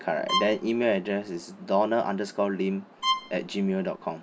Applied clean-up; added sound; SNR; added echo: none; Bowed string instrument; 5 dB; none.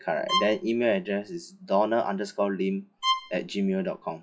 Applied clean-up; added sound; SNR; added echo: classical method log-MMSE.